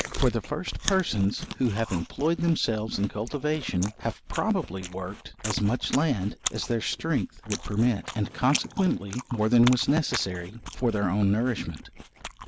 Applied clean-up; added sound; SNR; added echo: neural mask model Resemble Enhance denoiser.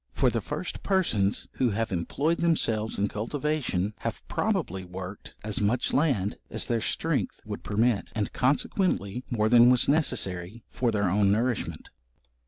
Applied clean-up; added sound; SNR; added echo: none; none; none; none.